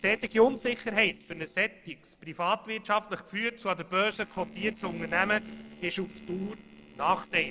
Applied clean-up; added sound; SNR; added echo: neural separator model SepFormer DNS4.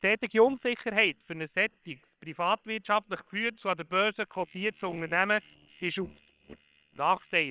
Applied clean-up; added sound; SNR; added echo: neural separator model SepFormer WHAM!.